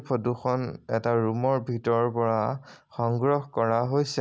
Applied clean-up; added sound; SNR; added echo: none; none; none; none.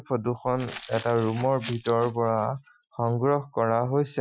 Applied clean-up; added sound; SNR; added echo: classical method Wiener filter.